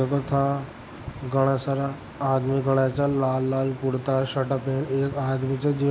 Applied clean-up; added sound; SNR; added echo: none; none; none; none.